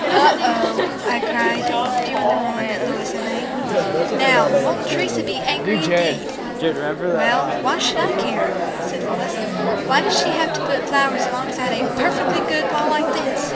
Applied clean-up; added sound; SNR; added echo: none; Chatter; -3 dB; reverberation time 2.0 s.